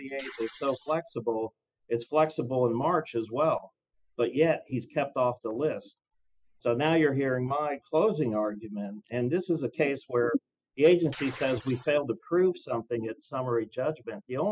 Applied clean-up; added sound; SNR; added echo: classical method spectral subtraction.